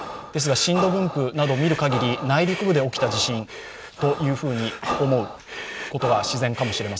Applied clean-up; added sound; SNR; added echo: none; Breathing; 8 dB; none.